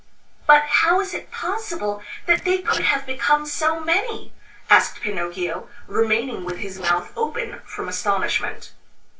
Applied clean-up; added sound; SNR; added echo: neural separator model SepFormer DNS4.